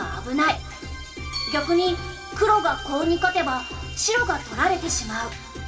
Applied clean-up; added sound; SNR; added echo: none; none; none; reverberation time 2.4 s.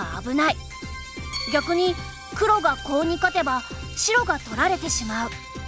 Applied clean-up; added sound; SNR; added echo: none; none; none; none.